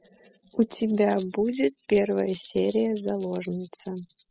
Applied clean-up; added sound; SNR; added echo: classical method spectral subtraction.